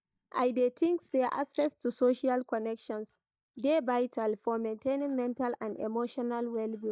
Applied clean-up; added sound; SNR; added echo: neural mask model DeepFilterNet 3.